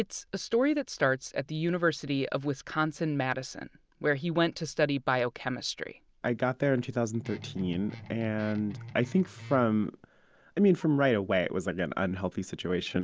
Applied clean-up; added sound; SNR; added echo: none; Guitar; 15 dB; none.